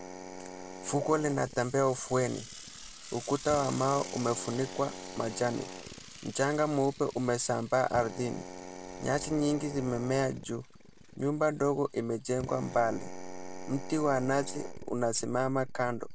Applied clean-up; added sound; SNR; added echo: none; Drill + Mechanisms / Bicycle; 11 dB; none.